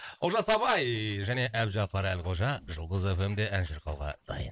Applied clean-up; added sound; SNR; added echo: neural mask model Resemble Enhance denoiser.